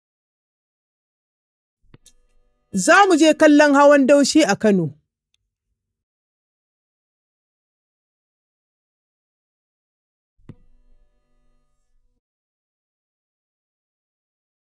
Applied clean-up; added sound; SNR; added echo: neural mask model DeepFilterNet 3.